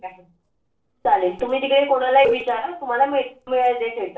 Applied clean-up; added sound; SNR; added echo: neural separator model SepFormer DNS4.